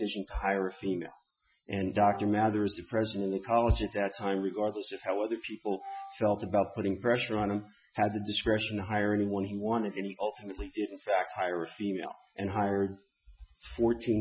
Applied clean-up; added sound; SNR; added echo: classical method Wiener filter.